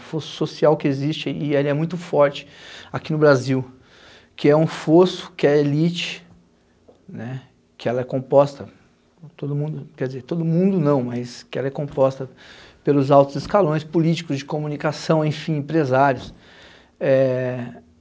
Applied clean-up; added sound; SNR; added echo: none; none; none; none.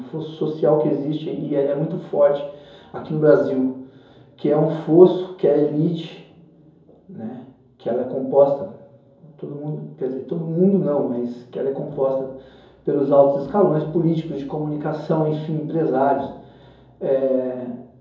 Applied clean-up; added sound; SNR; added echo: none; none; none; reverberation time 2.8 s.